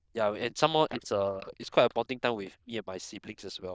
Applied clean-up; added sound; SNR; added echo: neural diffusion model UNIVERSE++.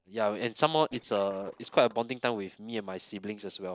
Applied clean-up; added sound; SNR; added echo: neural separator model SepFormer DNS4.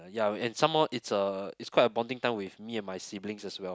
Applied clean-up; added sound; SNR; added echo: none; none; none; none.